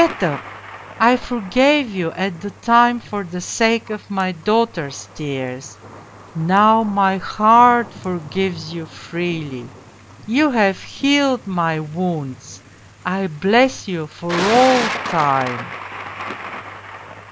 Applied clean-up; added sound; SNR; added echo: none; Thunder; 13 dB; none.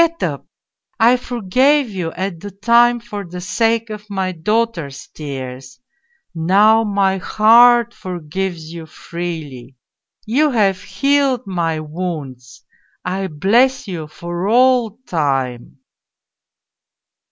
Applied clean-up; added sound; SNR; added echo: none; none; none; none.